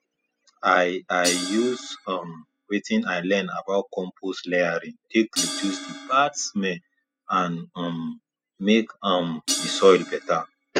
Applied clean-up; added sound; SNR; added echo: classical method spectral subtraction.